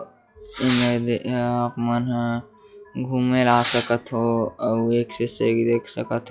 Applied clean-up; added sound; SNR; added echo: classical method log-MMSE.